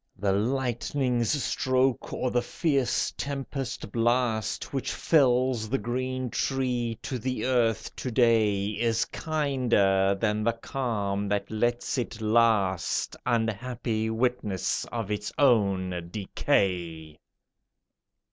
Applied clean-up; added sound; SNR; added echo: none; none; none; none.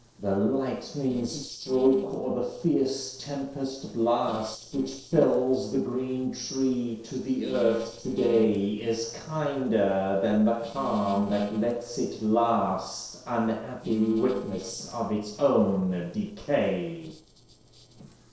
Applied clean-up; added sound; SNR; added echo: neural separator model SepFormer DNS4.